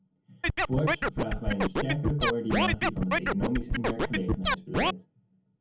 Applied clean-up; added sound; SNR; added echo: none; Scratching (performance technique); -4 dB; reverberation time 0.3 s.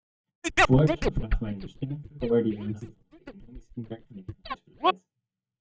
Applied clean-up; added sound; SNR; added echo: neural mask model DeepFilterNet 3.